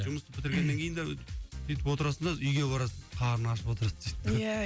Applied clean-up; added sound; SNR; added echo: none; none; none; none.